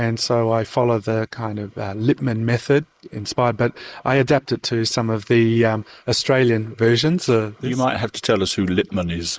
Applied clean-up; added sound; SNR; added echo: neural mask model Resemble Enhance denoiser.